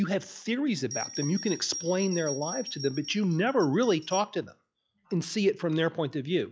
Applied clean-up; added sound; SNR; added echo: classical method log-MMSE.